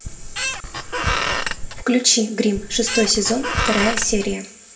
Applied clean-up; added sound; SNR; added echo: none; Squeak; 2 dB; reverberation time 0.2 s.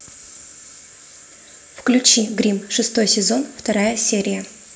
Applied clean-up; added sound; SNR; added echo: none; none; none; none.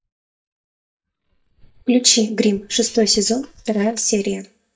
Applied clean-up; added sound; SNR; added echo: neural mask model DeepFilterNet 3.